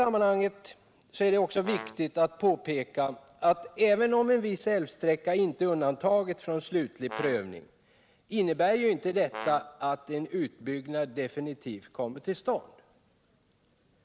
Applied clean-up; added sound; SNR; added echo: none; Brass instrument; 13 dB; none.